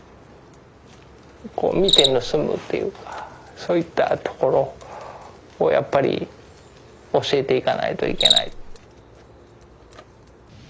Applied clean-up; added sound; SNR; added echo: none; Cricket; 5 dB; none.